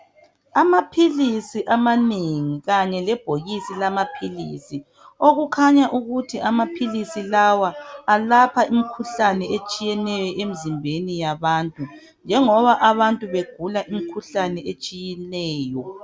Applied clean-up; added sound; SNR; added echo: none; none; none; none.